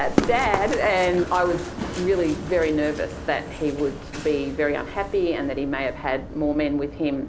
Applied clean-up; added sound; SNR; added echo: none; Run; 8 dB; none.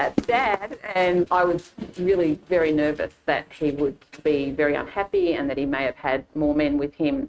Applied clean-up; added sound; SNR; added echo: neural mask model RNNoise.